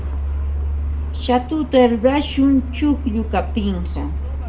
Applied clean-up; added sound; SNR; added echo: none; Truck; 4 dB; reverberation time 0.4 s.